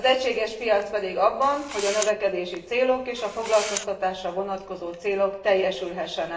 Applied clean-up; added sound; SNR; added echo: none; Camera; 12 dB; reverberation time 0.8 s.